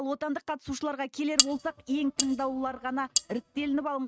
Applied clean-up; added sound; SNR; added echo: neural mask model RNNoise.